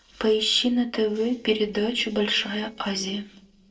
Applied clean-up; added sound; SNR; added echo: neural separator model SepFormer DNS4.